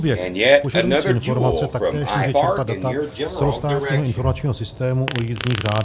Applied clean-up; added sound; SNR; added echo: none; Fart; 0 dB; none.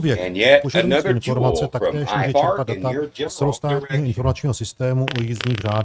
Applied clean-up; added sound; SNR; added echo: neural mask model RNNoise.